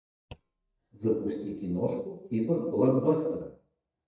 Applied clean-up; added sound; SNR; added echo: neural mask model DeepFilterNet 3.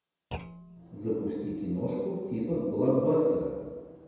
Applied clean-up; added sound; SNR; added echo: none; Thump, thud; 18 dB; reverberation time 1.2 s.